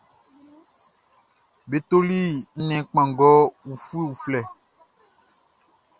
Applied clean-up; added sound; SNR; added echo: none; none; none; none.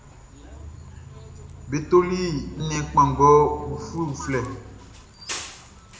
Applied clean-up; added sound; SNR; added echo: none; Bus; 14 dB; reverberation time 0.7 s.